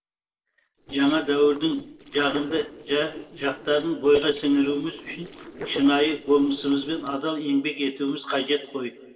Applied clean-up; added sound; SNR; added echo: neural separator model SepFormer DNS4.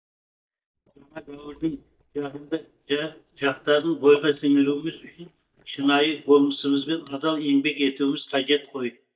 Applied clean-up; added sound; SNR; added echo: neural mask model DeepFilterNet 3.